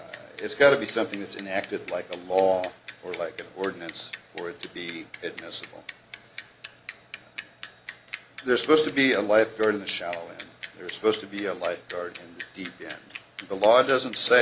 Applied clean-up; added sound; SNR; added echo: none; Bicycle; 17 dB; none.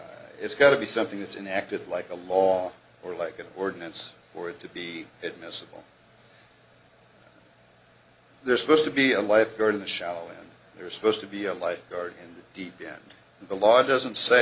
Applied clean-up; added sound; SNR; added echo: none; none; none; none.